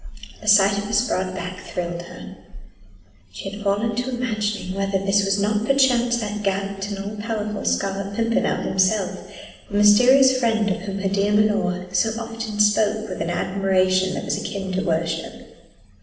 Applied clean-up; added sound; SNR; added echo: none; none; none; reverberation time 1.1 s.